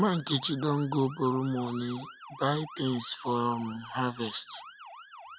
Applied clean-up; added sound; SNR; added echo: none; Motor vehicle (road) / Siren; 17 dB; none.